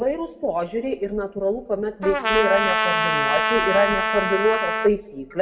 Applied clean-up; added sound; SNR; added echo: none; Trumpet; -1 dB; reverberation time 1.4 s.